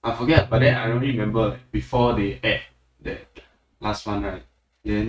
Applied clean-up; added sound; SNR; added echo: neural mask model RNNoise.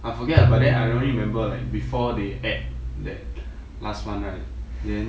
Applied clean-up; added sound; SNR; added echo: none; Bowed string instrument; -3 dB; none.